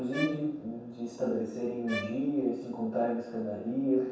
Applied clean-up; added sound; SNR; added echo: none; Bowed string instrument; 11 dB; reverberation time 0.7 s.